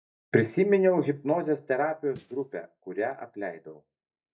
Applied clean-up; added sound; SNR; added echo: neural mask model DeepFilterNet 3.